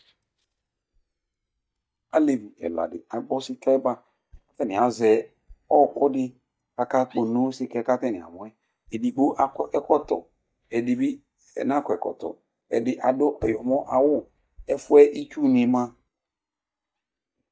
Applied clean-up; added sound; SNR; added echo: neural mask model DeepFilterNet 3.